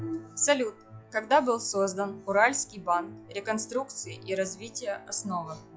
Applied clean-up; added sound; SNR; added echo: classical method log-MMSE.